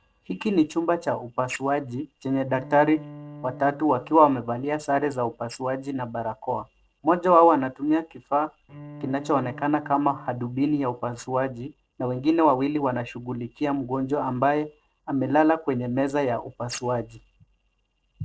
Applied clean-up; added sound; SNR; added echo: neural separator model SepFormer DNS4.